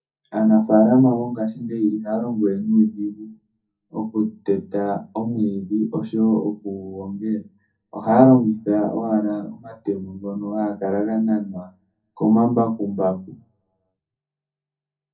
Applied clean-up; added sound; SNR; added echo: none; none; none; reverberation time 0.3 s.